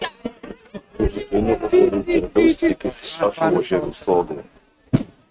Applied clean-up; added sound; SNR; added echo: neural mask model RNNoise.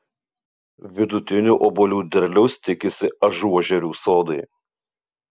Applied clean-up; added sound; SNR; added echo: none; none; none; none.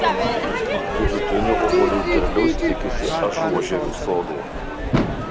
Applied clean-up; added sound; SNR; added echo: none; Crowd / Fireworks; -4 dB; none.